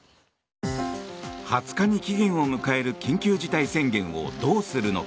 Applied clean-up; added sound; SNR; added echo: none; none; none; none.